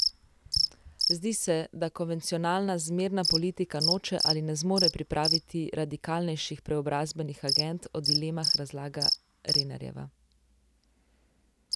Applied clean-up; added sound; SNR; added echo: none; Cricket; 1 dB; none.